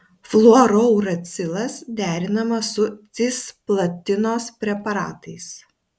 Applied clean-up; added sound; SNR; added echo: none; none; none; none.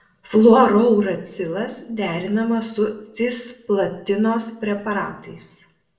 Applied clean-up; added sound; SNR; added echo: none; none; none; reverberation time 0.6 s.